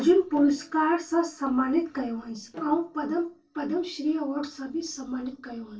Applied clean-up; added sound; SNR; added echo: neural separator model SepFormer DNS4.